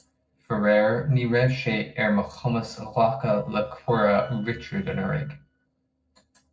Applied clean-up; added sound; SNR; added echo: neural separator model SepFormer DNS4.